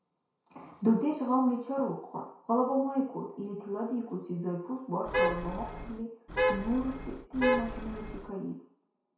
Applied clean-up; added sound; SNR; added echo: none; Traffic noise, roadway noise / Vehicle horn, car horn, honking; -1 dB; reverberation time 0.6 s.